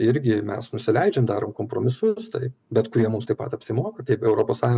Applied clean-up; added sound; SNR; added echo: none; none; none; none.